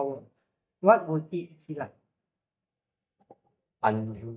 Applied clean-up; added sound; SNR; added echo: neural mask model DeepFilterNet 3.